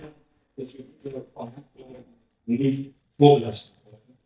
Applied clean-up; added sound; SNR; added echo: neural mask model DeepFilterNet 3.